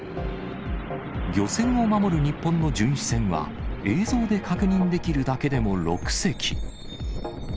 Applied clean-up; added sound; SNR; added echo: none; Truck; 11 dB; none.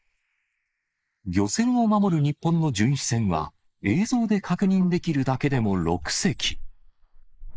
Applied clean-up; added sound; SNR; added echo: neural mask model Resemble Enhance denoiser.